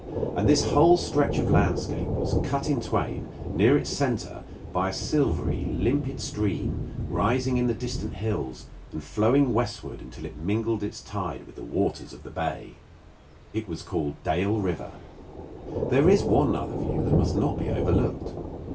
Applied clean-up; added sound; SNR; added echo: none; Thunder; 4 dB; reverberation time 0.2 s.